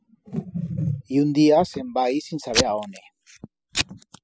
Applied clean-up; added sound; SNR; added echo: classical method spectral subtraction.